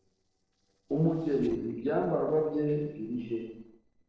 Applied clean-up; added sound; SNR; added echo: neural separator model SepFormer DNS4.